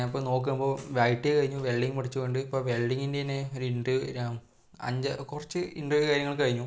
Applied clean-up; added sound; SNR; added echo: none; none; none; none.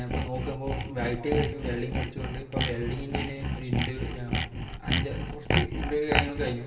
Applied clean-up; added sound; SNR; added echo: none; Sawing; -2 dB; reverberation time 2.2 s.